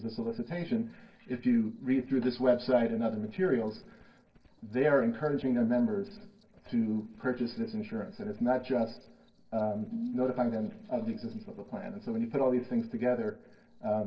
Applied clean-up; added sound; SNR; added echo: neural separator model SepFormer DNS4.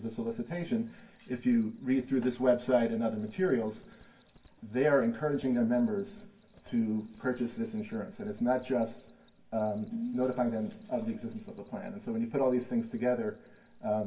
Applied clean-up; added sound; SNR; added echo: none; Cricket; 12 dB; reverberation time 0.2 s.